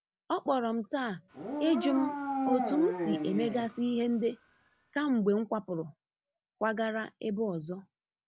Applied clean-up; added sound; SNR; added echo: none; Dog; 4 dB; none.